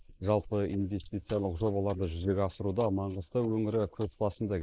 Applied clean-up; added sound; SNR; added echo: neural mask model Resemble Enhance denoiser.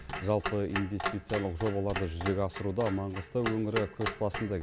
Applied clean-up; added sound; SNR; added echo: none; Clock; 7 dB; none.